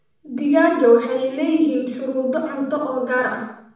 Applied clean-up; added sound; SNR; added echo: none; none; none; reverberation time 0.7 s.